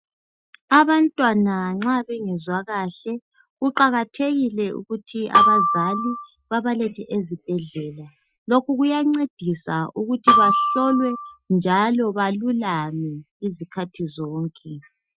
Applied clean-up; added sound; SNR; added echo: classical method Wiener filter.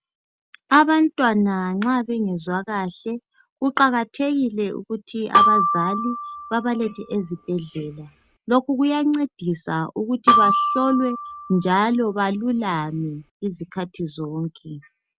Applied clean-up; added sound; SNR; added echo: none; Glockenspiel; 0 dB; none.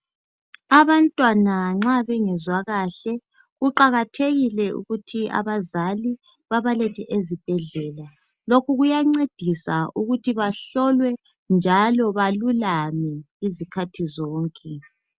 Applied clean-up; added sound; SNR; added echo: none; none; none; none.